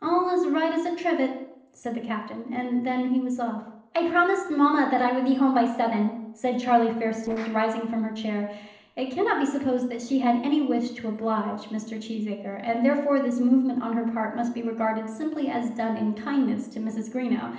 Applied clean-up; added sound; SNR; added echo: neural separator model SepFormer DNS4.